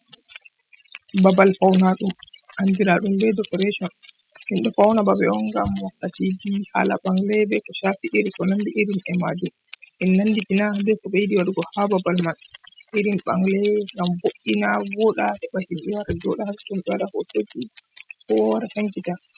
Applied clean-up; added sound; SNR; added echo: classical method spectral subtraction.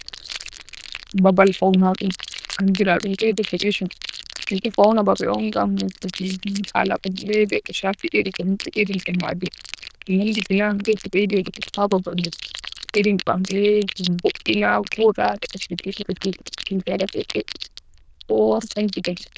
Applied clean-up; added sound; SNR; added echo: neural diffusion model UNIVERSE++.